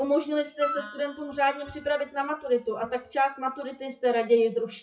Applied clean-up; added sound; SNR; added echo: classical method WPE with log-MMSE.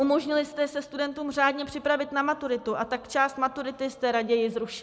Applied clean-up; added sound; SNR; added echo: none; none; none; none.